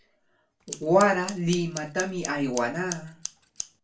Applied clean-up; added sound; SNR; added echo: none; Scissors; 13 dB; reverberation time 0.3 s.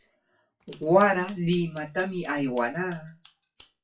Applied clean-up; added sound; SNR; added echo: classical method WPE with log-MMSE.